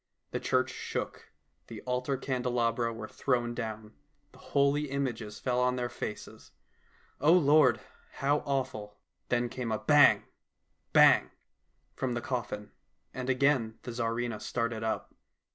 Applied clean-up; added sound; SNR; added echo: none; none; none; none.